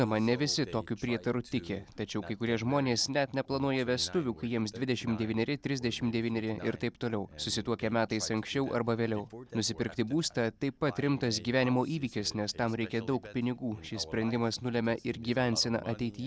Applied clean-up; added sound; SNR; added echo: none; none; none; none.